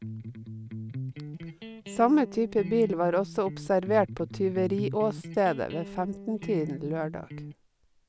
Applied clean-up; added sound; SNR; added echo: none; Electric guitar; 11 dB; none.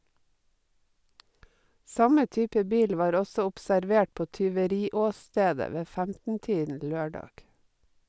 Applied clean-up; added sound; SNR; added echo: none; none; none; none.